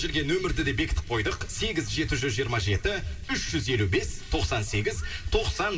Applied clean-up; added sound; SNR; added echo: none; Buzz; 15 dB; reverberation time 1.9 s.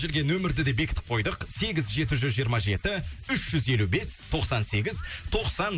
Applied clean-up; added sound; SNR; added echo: none; none; none; none.